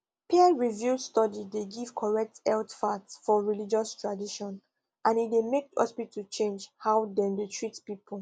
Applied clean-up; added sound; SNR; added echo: none; none; none; none.